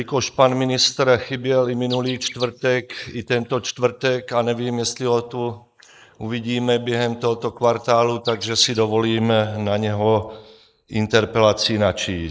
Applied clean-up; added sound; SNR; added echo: neural mask model Resemble Enhance denoiser.